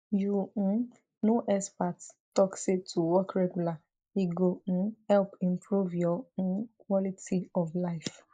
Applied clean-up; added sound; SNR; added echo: neural mask model Resemble Enhance denoiser.